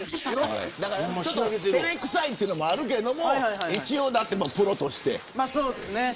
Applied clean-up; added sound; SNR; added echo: neural mask model Resemble Enhance denoiser.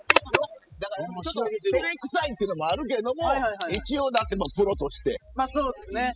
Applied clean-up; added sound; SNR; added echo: classical method spectral subtraction.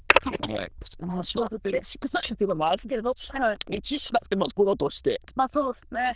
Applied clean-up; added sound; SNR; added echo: neural diffusion model UNIVERSE++.